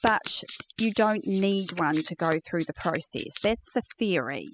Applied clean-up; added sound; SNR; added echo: classical method spectral subtraction.